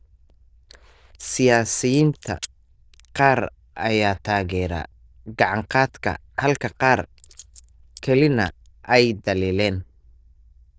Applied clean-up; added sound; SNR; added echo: neural diffusion model UNIVERSE++.